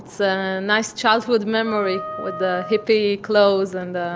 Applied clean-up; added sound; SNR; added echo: none; Wind instrument, woodwind instrument; 13 dB; none.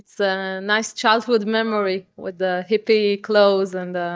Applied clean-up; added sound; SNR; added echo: neural mask model DeepFilterNet 3.